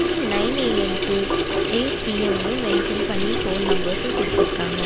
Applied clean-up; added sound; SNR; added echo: none; Sink (filling or washing) / Water tap, faucet; -4 dB; none.